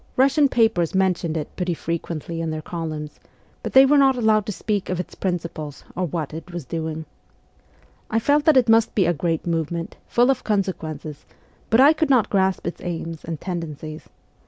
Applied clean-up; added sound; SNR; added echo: none; none; none; none.